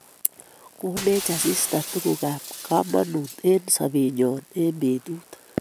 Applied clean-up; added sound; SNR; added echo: none; Shatter; 13 dB; none.